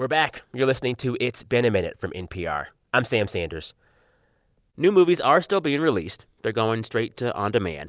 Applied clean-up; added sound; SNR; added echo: none; none; none; none.